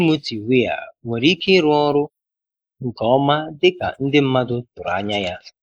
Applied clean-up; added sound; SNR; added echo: neural mask model Resemble Enhance denoiser.